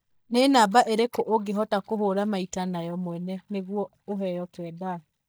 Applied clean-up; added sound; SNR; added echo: neural mask model DeepFilterNet 3.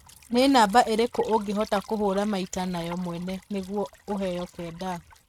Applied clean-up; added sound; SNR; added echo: neural mask model RNNoise.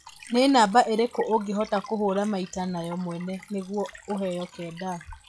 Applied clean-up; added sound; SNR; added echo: classical method log-MMSE.